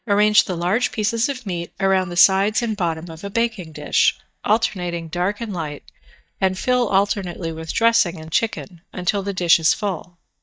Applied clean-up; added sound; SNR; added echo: neural mask model DeepFilterNet 3.